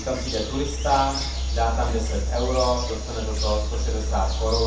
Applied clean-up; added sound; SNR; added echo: none; Bird vocalization, bird call, bird song; -1 dB; reverberation time 0.7 s.